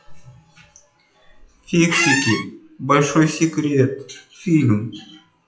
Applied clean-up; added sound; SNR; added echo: classical method WPE with log-MMSE.